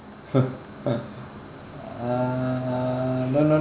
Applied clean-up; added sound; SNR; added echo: none; none; none; none.